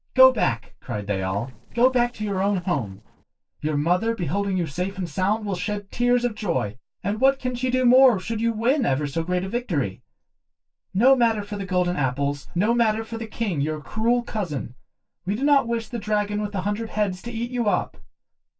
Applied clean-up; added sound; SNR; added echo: neural separator model SepFormer DNS4.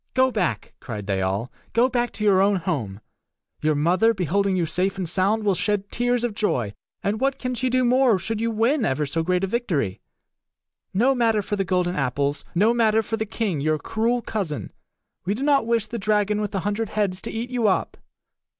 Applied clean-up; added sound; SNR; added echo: none; none; none; none.